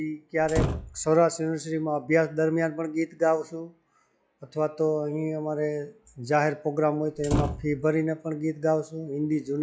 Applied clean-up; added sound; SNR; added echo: classical method log-MMSE.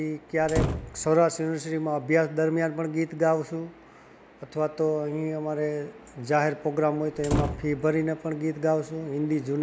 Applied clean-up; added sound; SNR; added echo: none; Slam; 4 dB; none.